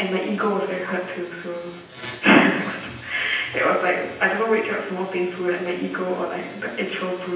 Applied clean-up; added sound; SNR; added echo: none; none; none; reverberation time 0.9 s.